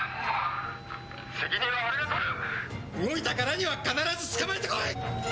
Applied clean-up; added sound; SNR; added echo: none; none; none; none.